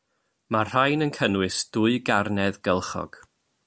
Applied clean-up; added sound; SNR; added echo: none; none; none; none.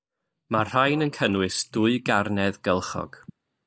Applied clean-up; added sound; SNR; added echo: neural mask model DeepFilterNet 3.